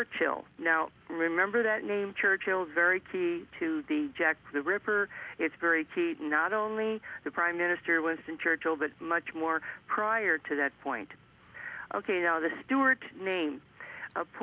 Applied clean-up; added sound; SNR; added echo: none; none; none; none.